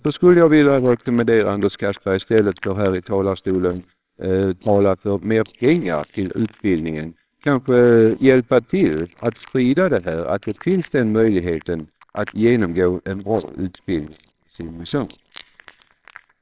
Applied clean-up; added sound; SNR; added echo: neural separator model SepFormer WHAMR!.